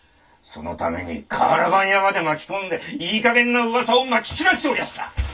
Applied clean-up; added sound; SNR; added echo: none; none; none; reverberation time 0.2 s.